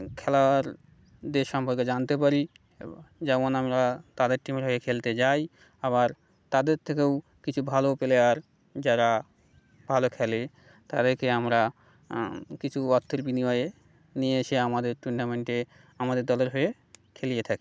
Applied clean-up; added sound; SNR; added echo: none; none; none; none.